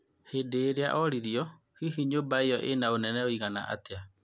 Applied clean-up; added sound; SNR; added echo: none; none; none; none.